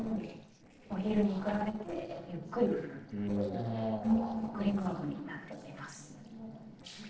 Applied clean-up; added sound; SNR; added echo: neural separator model SepFormer DNS4.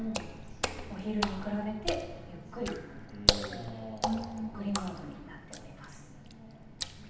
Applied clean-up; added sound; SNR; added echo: none; Water / Splash, splatter; -1 dB; reverberation time 0.8 s.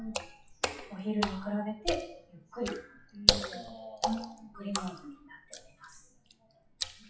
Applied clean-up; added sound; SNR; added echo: classical method WPE with log-MMSE.